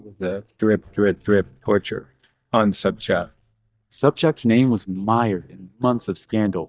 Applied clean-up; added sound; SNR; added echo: neural mask model DeepFilterNet 3.